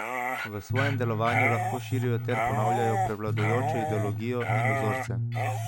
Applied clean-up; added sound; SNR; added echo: none; Dog + Bass guitar; -4 dB; none.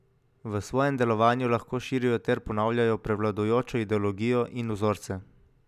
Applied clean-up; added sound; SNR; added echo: none; none; none; none.